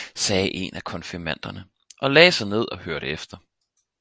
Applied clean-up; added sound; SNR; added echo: none; none; none; none.